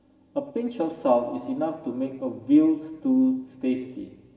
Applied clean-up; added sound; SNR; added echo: none; none; none; reverberation time 2.4 s.